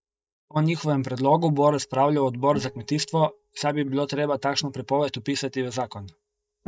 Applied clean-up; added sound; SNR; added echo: neural mask model DeepFilterNet 3.